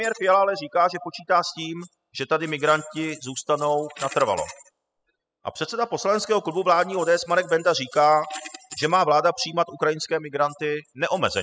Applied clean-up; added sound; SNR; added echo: classical method spectral subtraction.